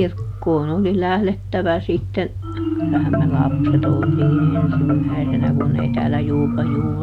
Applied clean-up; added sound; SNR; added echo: none; Marimba, xylophone; -1 dB; none.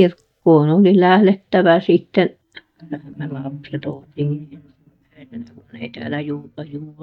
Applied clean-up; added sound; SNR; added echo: neural mask model DeepFilterNet 3.